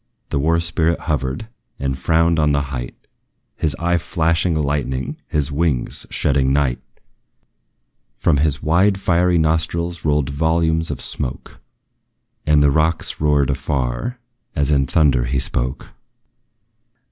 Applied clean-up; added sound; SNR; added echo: none; none; none; none.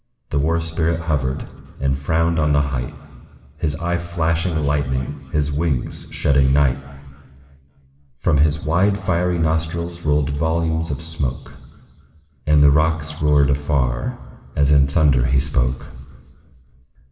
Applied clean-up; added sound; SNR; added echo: none; none; none; reverberation time 2.3 s.